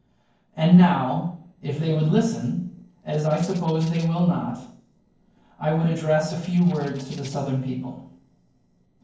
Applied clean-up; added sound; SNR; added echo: neural separator model SepFormer DNS4.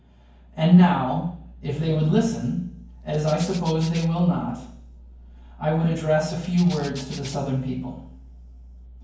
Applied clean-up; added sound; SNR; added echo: none; Rattle (instrument); 19 dB; reverberation time 0.9 s.